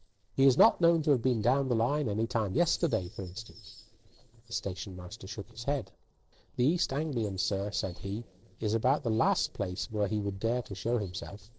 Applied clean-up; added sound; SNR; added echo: neural separator model SepFormer DNS4.